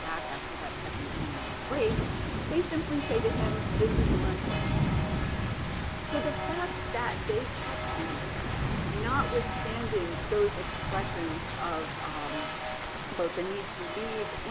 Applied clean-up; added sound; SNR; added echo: none; Rain; -3 dB; none.